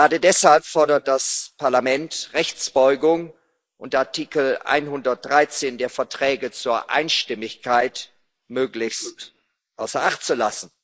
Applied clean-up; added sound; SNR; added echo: neural mask model Resemble Enhance denoiser.